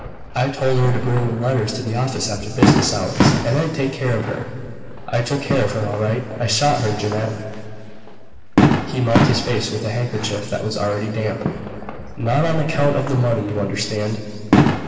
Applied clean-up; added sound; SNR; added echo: none; Fireworks; 2 dB; reverberation time 2.5 s.